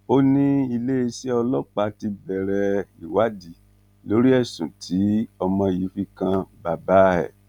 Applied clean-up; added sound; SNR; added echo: none; none; none; none.